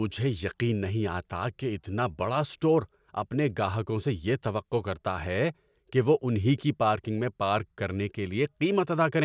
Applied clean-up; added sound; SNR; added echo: none; none; none; none.